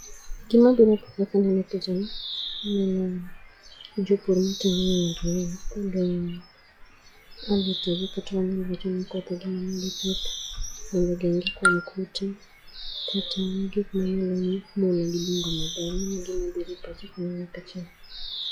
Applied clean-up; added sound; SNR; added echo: classical method log-MMSE.